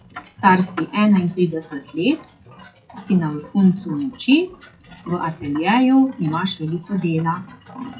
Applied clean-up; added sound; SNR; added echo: classical method WPE with log-MMSE.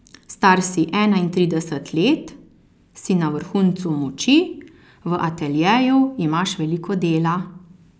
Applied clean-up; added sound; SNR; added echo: none; none; none; none.